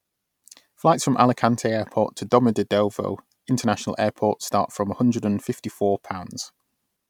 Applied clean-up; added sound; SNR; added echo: none; none; none; none.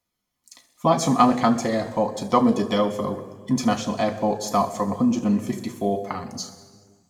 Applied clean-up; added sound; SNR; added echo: none; none; none; reverberation time 1.3 s.